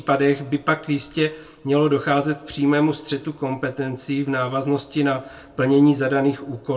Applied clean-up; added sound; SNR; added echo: none; none; none; reverberation time 0.2 s.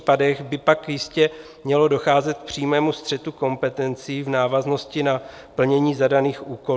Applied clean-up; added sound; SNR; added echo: none; none; none; none.